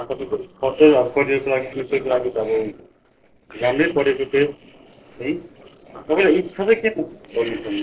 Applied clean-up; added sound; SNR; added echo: neural separator model SepFormer DNS4.